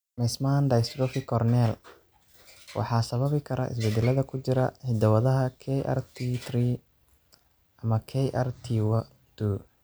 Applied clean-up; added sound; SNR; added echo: none; none; none; none.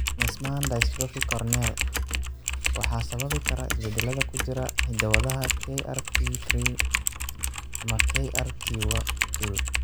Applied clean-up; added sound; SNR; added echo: none; Typing; -4 dB; none.